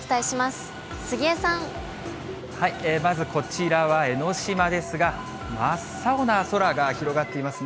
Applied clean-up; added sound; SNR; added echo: none; Mechanisms; 14 dB; none.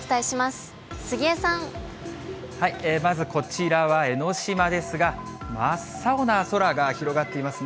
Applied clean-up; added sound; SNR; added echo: none; none; none; none.